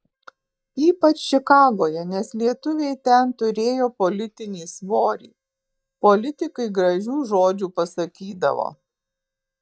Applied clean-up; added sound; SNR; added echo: neural mask model DeepFilterNet 3.